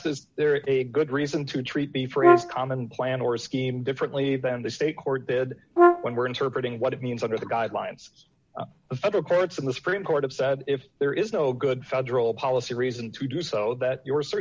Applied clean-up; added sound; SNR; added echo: none; Brass instrument; -4 dB; none.